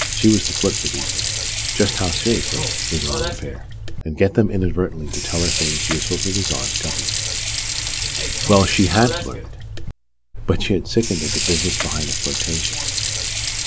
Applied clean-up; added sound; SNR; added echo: none; Sink (filling or washing) / Water; 1 dB; none.